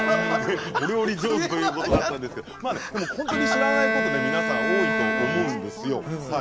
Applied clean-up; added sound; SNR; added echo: none; Bowed string instrument + Whoosh, swoosh, swish; 1 dB; none.